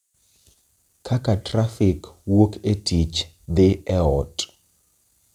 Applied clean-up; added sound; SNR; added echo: none; none; none; none.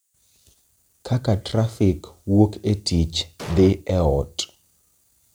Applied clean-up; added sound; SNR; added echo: none; Explosion; 11 dB; none.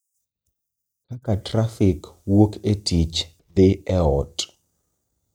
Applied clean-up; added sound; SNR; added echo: neural mask model DeepFilterNet 3.